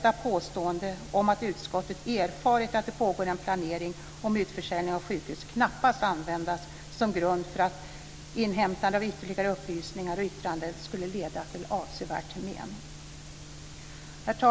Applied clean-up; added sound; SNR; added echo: none; none; none; none.